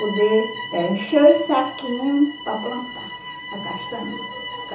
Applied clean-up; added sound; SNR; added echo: none; Bowed string instrument; 11 dB; reverberation time 1.2 s.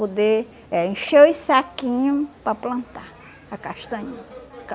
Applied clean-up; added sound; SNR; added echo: none; none; none; none.